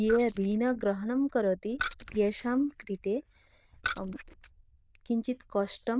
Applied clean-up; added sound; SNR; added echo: neural diffusion model UNIVERSE++.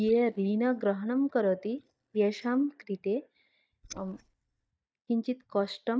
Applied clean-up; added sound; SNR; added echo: neural mask model DeepFilterNet 3.